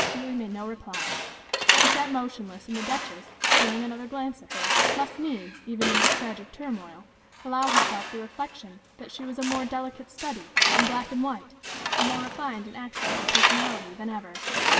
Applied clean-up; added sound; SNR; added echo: none; Tools; -5 dB; reverberation time 2.4 s.